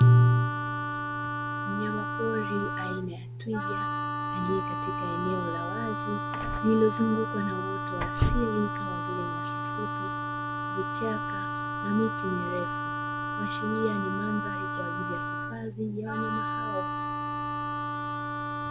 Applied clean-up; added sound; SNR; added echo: none; Door / Car + Wind instrument, woodwind instrument; 2 dB; none.